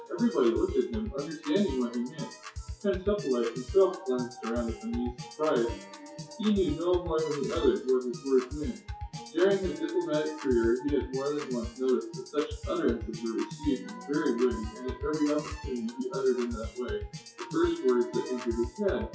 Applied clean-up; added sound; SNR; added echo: classical method WPE with log-MMSE.